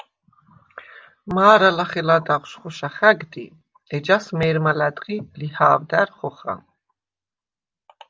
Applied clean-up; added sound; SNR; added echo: none; none; none; none.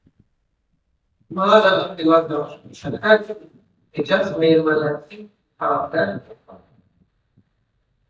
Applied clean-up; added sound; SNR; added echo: neural mask model DeepFilterNet 3.